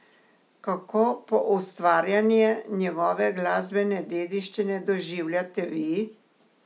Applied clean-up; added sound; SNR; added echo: none; none; none; none.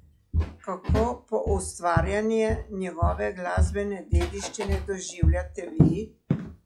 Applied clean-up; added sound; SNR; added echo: classical method log-MMSE.